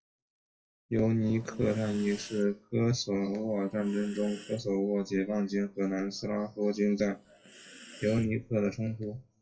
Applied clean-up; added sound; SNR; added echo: classical method WPE with log-MMSE.